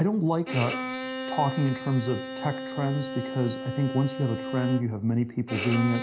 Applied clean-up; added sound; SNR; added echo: none; Bowed string instrument; 7 dB; reverberation time 0.5 s.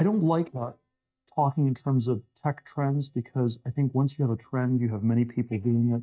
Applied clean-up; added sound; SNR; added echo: neural mask model DeepFilterNet 3.